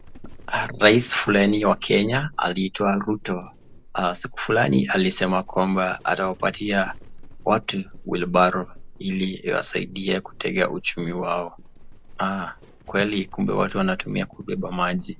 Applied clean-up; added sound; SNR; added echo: none; Livestock, farm animals, working animals; 17 dB; none.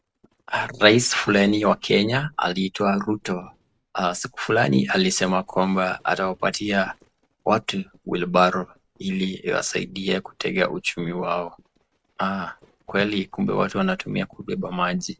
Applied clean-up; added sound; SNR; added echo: neural mask model RNNoise.